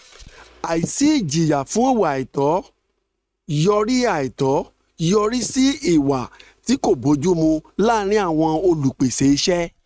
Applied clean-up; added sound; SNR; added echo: neural mask model RNNoise.